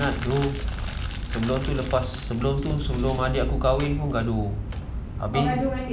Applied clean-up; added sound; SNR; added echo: none; none; none; none.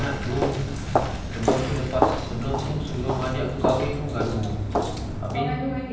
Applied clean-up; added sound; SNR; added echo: none; Walk, footsteps; 0 dB; reverberation time 0.9 s.